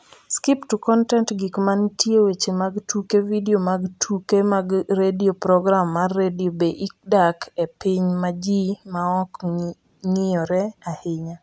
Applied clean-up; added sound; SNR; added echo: none; none; none; none.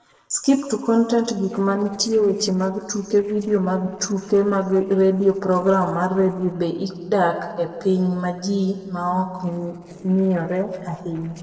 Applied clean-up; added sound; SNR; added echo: neural separator model SepFormer DNS4.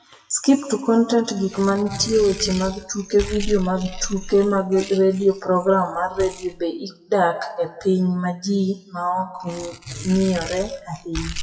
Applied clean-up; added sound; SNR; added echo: classical method WPE with log-MMSE.